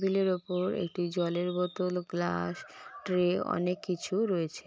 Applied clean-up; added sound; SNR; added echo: none; none; none; none.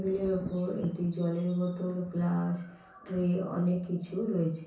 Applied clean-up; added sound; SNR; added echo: none; Thunder; 19 dB; reverberation time 0.6 s.